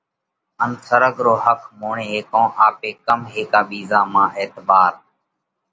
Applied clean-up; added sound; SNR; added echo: none; none; none; none.